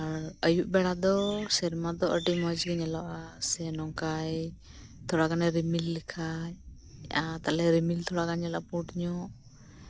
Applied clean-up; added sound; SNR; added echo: none; none; none; none.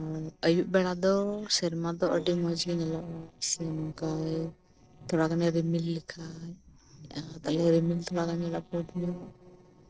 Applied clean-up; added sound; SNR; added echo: neural separator model SepFormer DNS4.